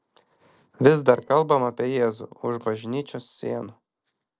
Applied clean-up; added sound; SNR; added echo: neural separator model SepFormer DNS4.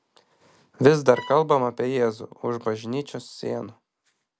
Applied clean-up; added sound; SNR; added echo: none; Bowed string instrument; 16 dB; none.